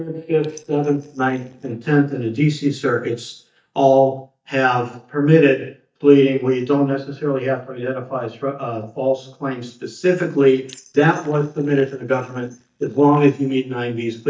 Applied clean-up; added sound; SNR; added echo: neural mask model DeepFilterNet 3.